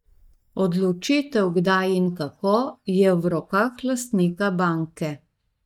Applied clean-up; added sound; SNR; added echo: neural mask model DeepFilterNet 3.